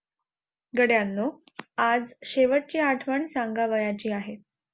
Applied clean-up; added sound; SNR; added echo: none; none; none; none.